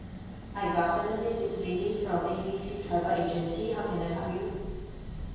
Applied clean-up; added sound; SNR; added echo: none; Car; 9 dB; reverberation time 1.2 s.